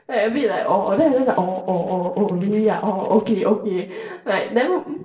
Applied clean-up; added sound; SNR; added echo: neural separator model SepFormer DNS4.